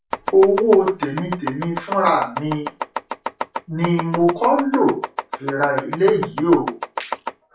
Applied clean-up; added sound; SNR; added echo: classical method WPE with log-MMSE.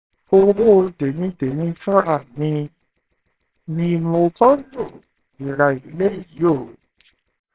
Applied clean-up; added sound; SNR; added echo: neural separator model SepFormer WHAMR!.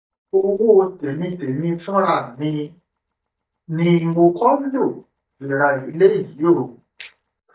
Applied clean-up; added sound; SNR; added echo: neural mask model DeepFilterNet 3.